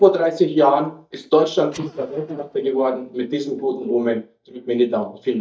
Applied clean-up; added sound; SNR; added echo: neural mask model DeepFilterNet 3.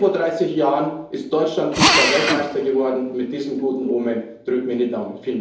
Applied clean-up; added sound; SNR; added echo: none; Drill; 1 dB; reverberation time 2.8 s.